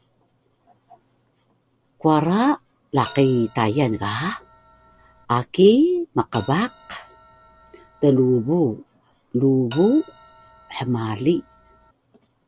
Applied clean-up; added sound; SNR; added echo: none; Bell; 17 dB; none.